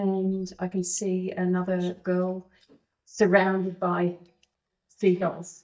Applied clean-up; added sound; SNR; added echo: neural mask model DeepFilterNet 3.